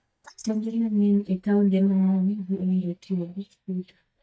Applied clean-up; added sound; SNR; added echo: neural mask model DeepFilterNet 3.